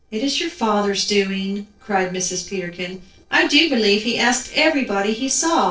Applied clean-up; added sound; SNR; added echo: neural separator model SepFormer DNS4.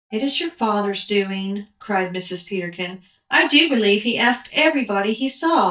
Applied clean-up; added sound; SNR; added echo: neural mask model DeepFilterNet 3.